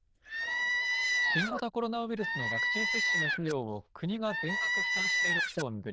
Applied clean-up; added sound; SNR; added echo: neural diffusion model UNIVERSE++.